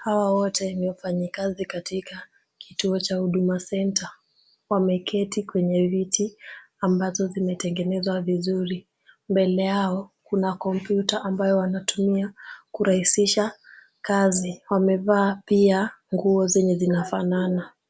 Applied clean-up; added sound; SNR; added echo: none; none; none; none.